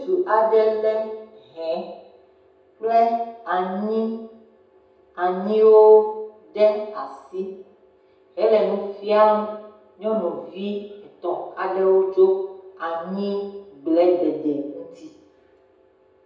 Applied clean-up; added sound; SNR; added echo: none; none; none; reverberation time 0.9 s.